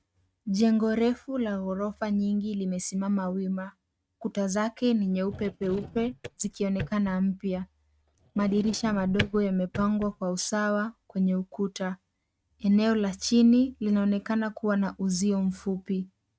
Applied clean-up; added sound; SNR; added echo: neural mask model RNNoise.